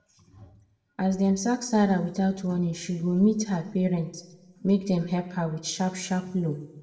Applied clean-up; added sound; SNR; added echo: none; none; none; reverberation time 0.7 s.